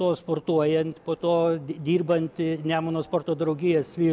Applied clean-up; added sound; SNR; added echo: none; none; none; none.